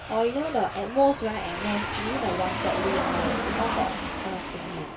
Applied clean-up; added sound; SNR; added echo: none; Aircraft; 2 dB; reverberation time 0.2 s.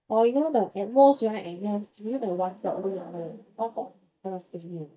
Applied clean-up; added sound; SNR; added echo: neural mask model DeepFilterNet 3.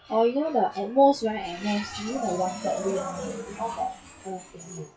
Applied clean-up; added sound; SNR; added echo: classical method WPE with log-MMSE.